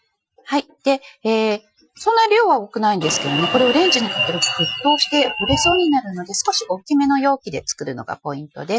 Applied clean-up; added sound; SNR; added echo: classical method Wiener filter.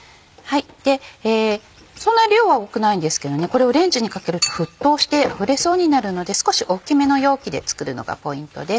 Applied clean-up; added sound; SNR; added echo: none; none; none; none.